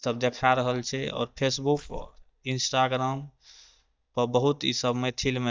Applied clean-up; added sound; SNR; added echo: neural mask model DeepFilterNet 3.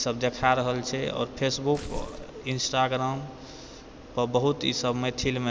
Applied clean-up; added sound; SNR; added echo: none; Tearing; 11 dB; none.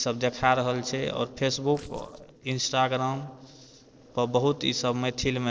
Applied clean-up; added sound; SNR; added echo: neural separator model SepFormer DNS4.